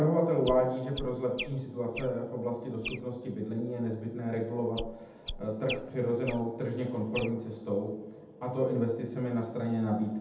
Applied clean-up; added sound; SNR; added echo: none; Chirp, tweet; 12 dB; reverberation time 0.8 s.